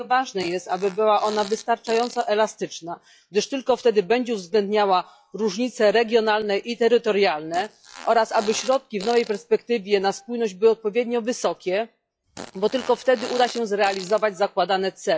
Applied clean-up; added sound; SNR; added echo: classical method log-MMSE.